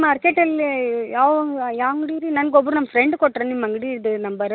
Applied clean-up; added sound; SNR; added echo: none; none; none; none.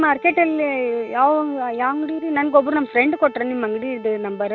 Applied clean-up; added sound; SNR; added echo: none; Bowed string instrument; 20 dB; none.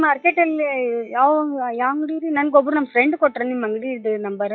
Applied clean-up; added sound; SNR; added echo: classical method log-MMSE.